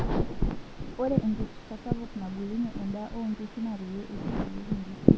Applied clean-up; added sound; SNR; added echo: none; none; none; none.